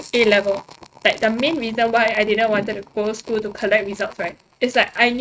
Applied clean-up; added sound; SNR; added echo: neural mask model RNNoise.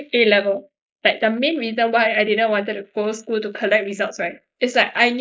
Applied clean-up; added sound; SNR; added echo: neural mask model Resemble Enhance denoiser.